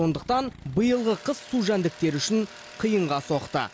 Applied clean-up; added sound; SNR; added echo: none; none; none; none.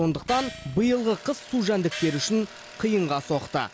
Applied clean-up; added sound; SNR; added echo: none; Gong; 16 dB; none.